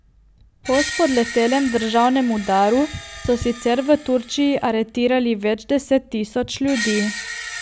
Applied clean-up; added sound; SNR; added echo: none; Screech; 12 dB; none.